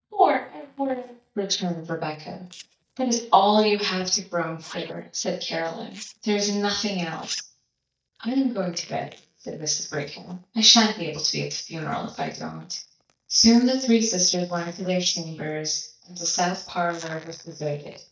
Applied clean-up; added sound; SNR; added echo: neural mask model DeepFilterNet 3.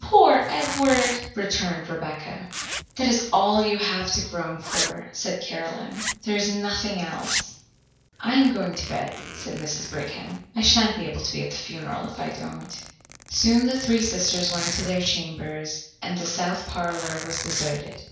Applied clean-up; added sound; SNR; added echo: none; Zipper (clothing); 11 dB; reverberation time 0.5 s.